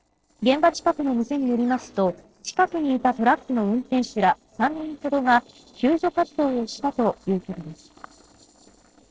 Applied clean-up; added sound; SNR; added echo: neural separator model SepFormer DNS4.